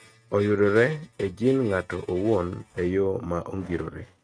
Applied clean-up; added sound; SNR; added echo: neural mask model RNNoise.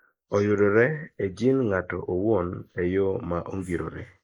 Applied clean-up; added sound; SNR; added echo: neural mask model Resemble Enhance denoiser.